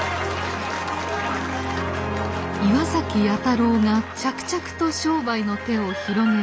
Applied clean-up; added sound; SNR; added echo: none; none; none; none.